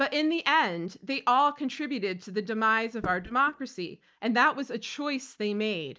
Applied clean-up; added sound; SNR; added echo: neural mask model DeepFilterNet 3.